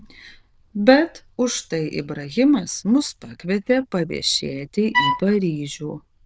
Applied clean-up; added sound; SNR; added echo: neural diffusion model UNIVERSE++.